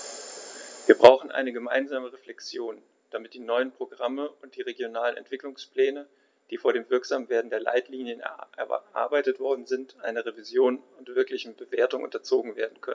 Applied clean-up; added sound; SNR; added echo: none; none; none; none.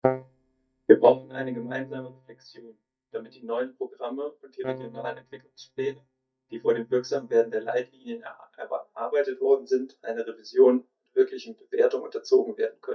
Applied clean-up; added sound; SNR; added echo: neural mask model DeepFilterNet 3.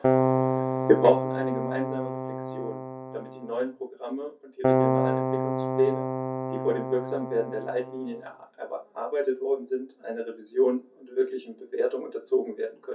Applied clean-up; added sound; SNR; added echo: none; Keyboard (musical); -2 dB; reverberation time 0.3 s.